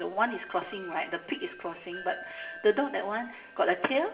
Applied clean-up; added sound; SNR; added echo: none; Wind chime; 16 dB; reverberation time 1.0 s.